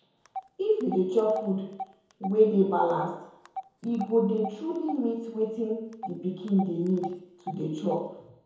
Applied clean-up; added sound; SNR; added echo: none; Telephone; 14 dB; reverberation time 0.9 s.